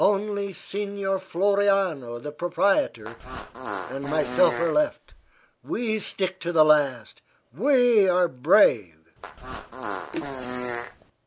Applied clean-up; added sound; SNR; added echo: none; Fart; 9 dB; none.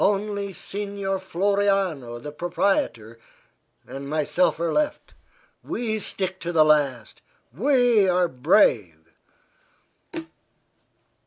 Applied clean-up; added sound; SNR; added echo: none; none; none; none.